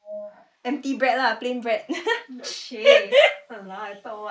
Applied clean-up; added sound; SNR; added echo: neural mask model Resemble Enhance denoiser.